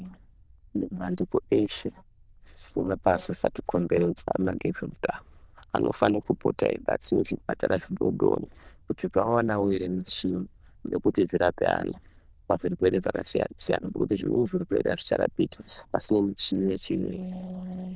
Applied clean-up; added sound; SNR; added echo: neural diffusion model UNIVERSE++.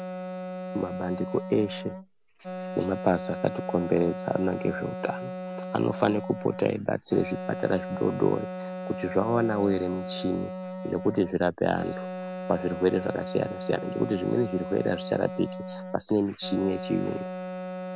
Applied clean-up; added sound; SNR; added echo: none; Wind instrument, woodwind instrument; 7 dB; none.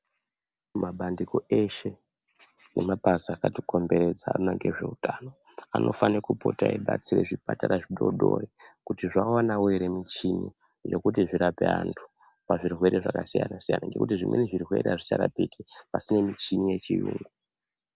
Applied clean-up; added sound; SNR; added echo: none; none; none; none.